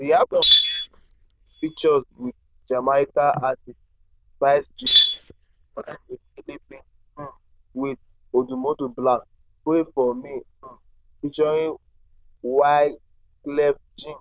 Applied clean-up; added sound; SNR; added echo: neural diffusion model UNIVERSE++.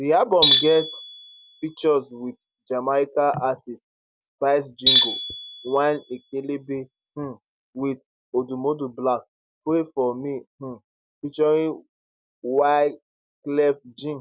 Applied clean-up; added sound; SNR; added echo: none; Tools; -1 dB; none.